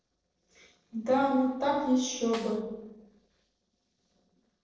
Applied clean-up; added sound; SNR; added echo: neural separator model SepFormer DNS4.